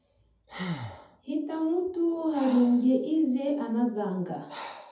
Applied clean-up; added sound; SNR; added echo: none; Breathing; 15 dB; reverberation time 0.5 s.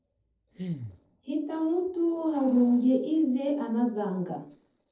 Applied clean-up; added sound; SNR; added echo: neural separator model SepFormer DNS4.